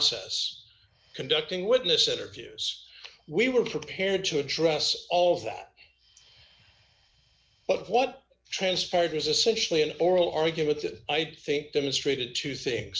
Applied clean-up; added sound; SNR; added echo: none; none; none; none.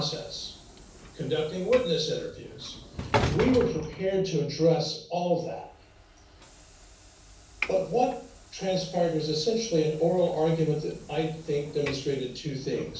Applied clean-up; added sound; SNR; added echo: none; Sliding door / Train; 10 dB; reverberation time 0.6 s.